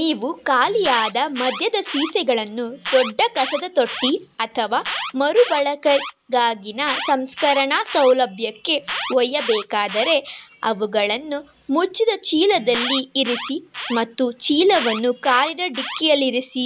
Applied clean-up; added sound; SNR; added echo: none; Alarm; 12 dB; none.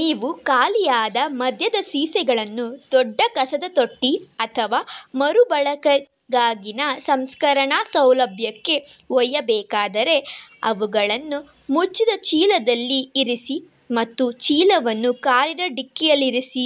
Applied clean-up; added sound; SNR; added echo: none; none; none; none.